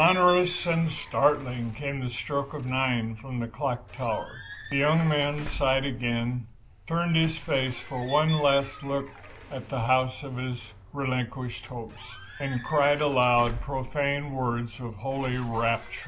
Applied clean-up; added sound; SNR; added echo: none; Squeak / Slam / Alarm / Wood; 15 dB; none.